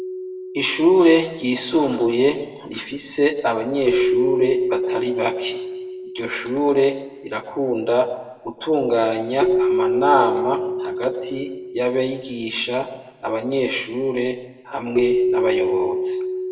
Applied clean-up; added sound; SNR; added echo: none; Keyboard (musical); 3 dB; reverberation time 0.8 s.